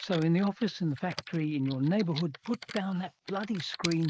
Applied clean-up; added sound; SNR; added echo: neural mask model Resemble Enhance denoiser.